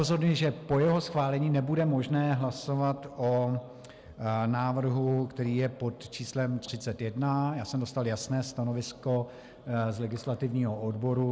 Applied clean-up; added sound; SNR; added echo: none; none; none; none.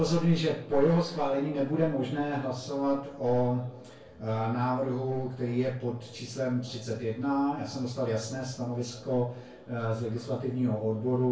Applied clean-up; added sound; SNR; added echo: none; none; none; reverberation time 0.3 s.